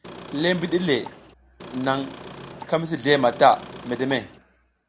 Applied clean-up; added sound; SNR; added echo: none; Engine / Car; 15 dB; none.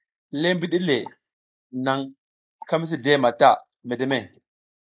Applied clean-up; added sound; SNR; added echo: neural mask model Resemble Enhance denoiser.